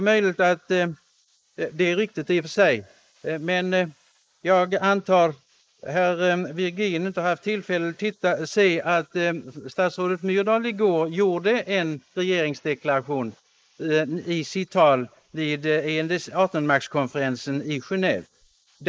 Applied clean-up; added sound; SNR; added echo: neural mask model Resemble Enhance denoiser.